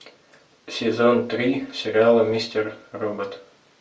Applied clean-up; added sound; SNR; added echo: none; none; none; none.